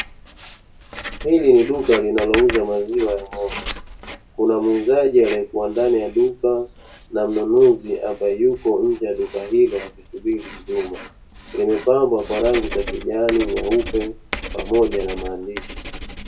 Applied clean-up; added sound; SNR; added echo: none; Writing; 13 dB; reverberation time 0.2 s.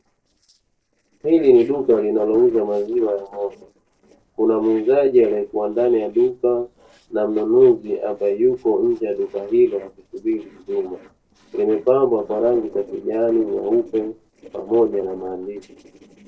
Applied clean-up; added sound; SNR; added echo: neural separator model SepFormer DNS4.